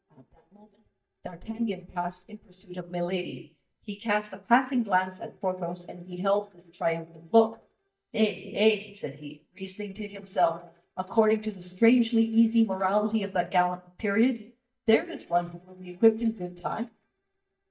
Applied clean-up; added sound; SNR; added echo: neural mask model DeepFilterNet 3.